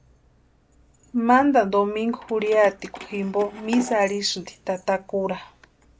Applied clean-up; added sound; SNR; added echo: none; Keys jangling; 20 dB; none.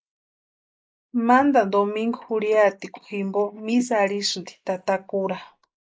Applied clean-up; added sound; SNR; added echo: neural mask model Resemble Enhance denoiser.